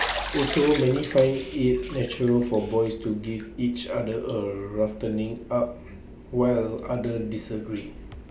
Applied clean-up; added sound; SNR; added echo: none; Bathtub (filling or washing); 13 dB; none.